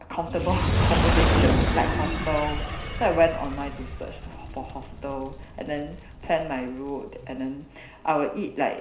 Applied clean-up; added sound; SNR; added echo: none; Fire; -1 dB; reverberation time 0.5 s.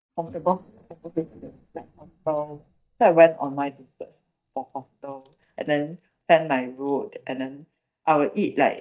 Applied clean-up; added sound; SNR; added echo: neural mask model DeepFilterNet 3.